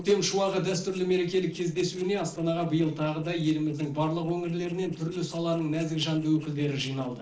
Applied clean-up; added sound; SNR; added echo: neural separator model SepFormer DNS4.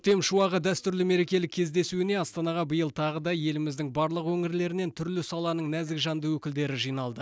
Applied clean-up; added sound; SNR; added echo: none; none; none; none.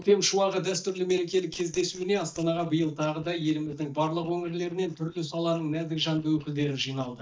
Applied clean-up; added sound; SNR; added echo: neural mask model DeepFilterNet 3.